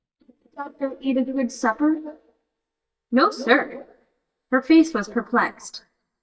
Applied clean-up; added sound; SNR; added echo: neural mask model DeepFilterNet 3.